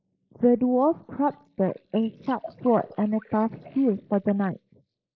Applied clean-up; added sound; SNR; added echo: neural mask model Resemble Enhance denoiser.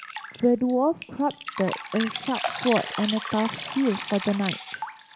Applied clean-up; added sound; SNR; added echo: none; Drip; 6 dB; none.